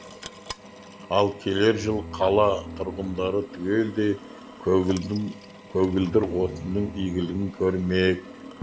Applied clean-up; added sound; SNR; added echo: none; Drill + Bowed string instrument; 14 dB; none.